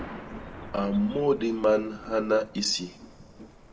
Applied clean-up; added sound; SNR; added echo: none; Thunder; 15 dB; reverberation time 0.8 s.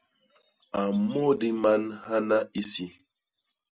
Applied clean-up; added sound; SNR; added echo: none; none; none; none.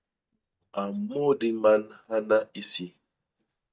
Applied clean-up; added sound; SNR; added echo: neural mask model DeepFilterNet 3.